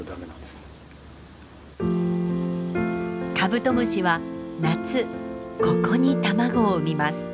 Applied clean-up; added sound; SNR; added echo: none; none; none; none.